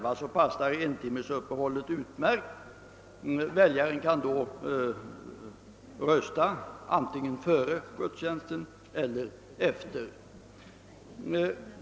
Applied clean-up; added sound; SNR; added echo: none; none; none; none.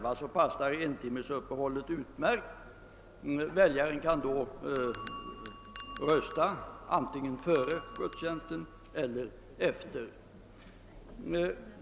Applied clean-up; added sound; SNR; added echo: none; Bell; 0 dB; none.